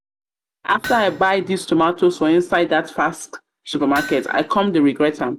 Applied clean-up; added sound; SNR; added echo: none; Hammer; 16 dB; none.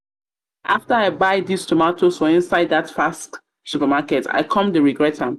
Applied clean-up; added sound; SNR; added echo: none; none; none; none.